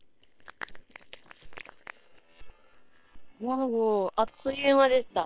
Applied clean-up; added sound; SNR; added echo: neural separator model SepFormer WHAM!.